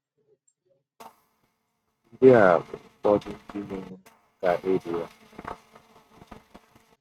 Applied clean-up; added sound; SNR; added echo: neural mask model RNNoise.